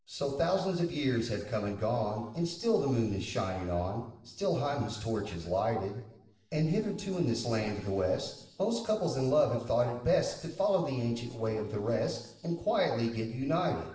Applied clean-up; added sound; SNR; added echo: neural separator model SepFormer DNS4.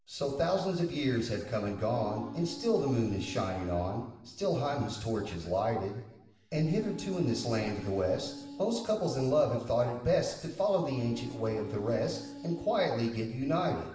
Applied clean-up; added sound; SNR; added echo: none; Wind instrument, woodwind instrument; 15 dB; reverberation time 1.0 s.